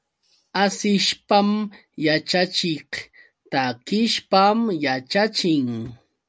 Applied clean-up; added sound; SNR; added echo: none; none; none; none.